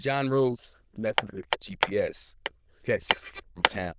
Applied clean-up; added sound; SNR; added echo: neural diffusion model UNIVERSE++.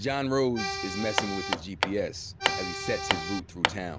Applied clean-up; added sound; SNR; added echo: none; Accordion + Hammer; 0 dB; none.